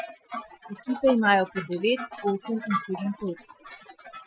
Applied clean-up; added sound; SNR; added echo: classical method Wiener filter.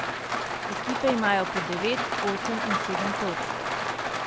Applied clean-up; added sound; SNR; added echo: none; Rain; -1 dB; none.